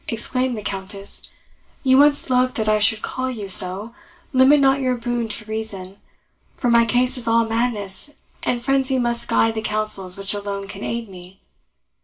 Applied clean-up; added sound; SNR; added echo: none; none; none; reverberation time 0.2 s.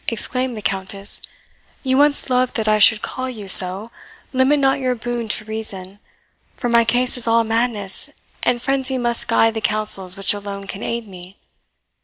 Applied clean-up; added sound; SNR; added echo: none; none; none; none.